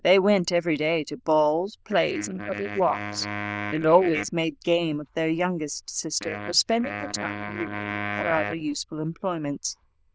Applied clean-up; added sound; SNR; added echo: neural diffusion model UNIVERSE++.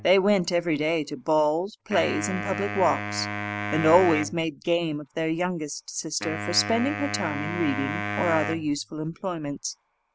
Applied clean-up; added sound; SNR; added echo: none; Wind instrument, woodwind instrument; 8 dB; none.